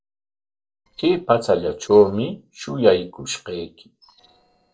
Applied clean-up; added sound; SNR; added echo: neural separator model SepFormer DNS4.